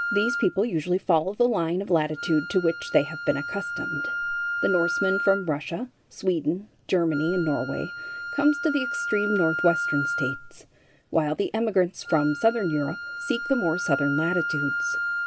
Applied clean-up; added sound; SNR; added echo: none; Wind instrument, woodwind instrument; 5 dB; none.